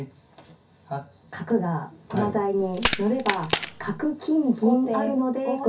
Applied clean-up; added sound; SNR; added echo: none; Crack; 2 dB; reverberation time 0.3 s.